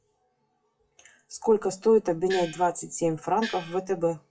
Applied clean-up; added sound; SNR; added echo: classical method WPE with log-MMSE.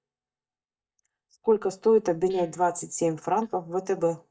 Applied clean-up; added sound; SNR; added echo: neural mask model DeepFilterNet 3.